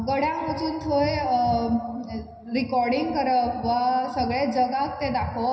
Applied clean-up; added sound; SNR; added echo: none; none; none; reverberation time 0.4 s.